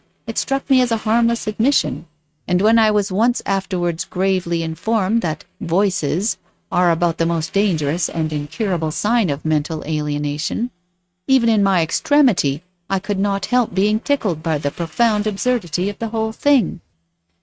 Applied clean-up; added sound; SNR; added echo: neural mask model RNNoise.